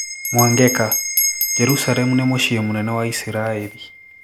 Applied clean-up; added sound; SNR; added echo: none; Bell; 5 dB; none.